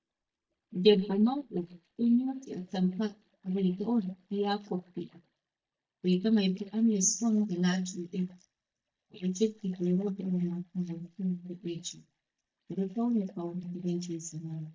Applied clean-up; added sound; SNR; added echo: neural mask model DeepFilterNet 3.